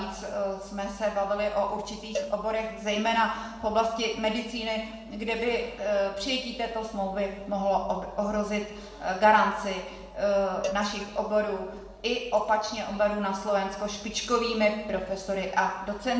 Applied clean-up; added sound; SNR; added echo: none; Cowbell; 13 dB; reverberation time 0.9 s.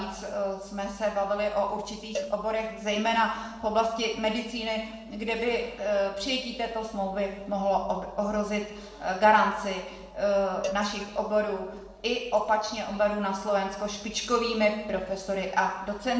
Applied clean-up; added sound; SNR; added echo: neural separator model SepFormer DNS4.